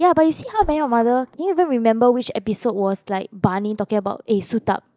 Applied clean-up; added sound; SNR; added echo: neural mask model DeepFilterNet 3.